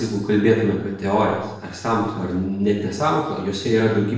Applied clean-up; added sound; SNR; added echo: neural separator model SepFormer DNS4.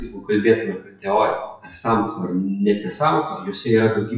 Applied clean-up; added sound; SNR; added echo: classical method WPE with log-MMSE.